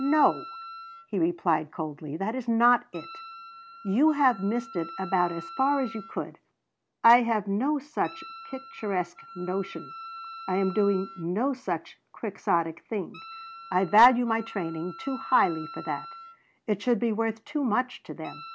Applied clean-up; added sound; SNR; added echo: none; Wind instrument, woodwind instrument; 17 dB; none.